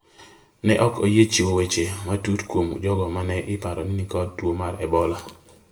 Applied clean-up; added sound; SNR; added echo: none; none; none; reverberation time 0.5 s.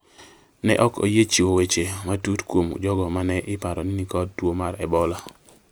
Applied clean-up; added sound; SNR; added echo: none; none; none; none.